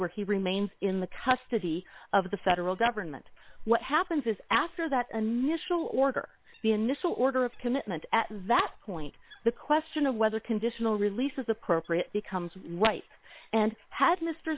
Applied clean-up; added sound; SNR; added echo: neural separator model SepFormer WHAM!.